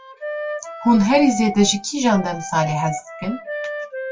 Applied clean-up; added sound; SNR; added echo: classical method WPE with log-MMSE.